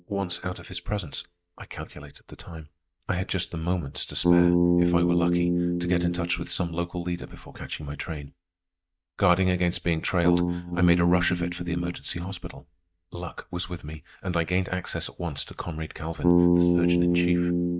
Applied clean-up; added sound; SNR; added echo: neural mask model DeepFilterNet 3.